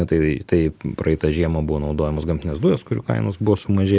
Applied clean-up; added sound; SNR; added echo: none; none; none; none.